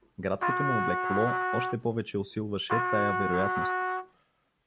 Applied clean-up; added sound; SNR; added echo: none; Trumpet; -2 dB; none.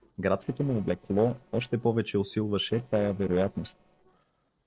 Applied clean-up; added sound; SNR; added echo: neural separator model SepFormer DNS4.